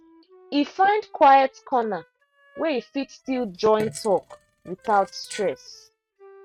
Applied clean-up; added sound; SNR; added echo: neural mask model RNNoise.